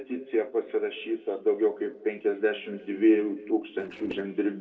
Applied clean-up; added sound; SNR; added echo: neural separator model SepFormer DNS4.